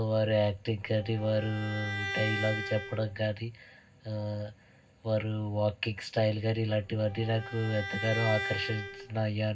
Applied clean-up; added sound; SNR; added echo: none; Bowed string instrument; 8 dB; reverberation time 0.4 s.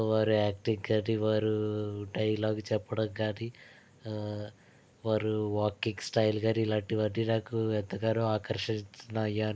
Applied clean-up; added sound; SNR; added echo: none; none; none; none.